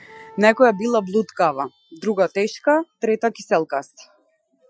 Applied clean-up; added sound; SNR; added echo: classical method Wiener filter.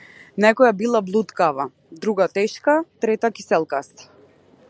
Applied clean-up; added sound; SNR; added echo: none; none; none; none.